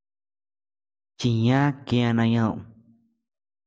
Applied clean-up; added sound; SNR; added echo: none; none; none; none.